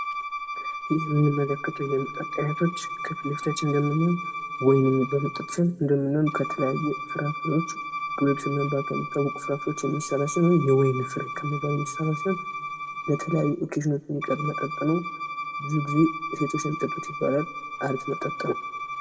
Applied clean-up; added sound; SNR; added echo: none; Bowed string instrument; 7 dB; reverberation time 1.6 s.